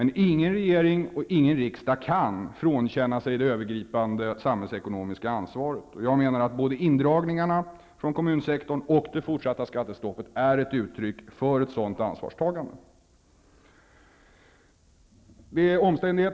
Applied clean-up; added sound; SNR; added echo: none; none; none; none.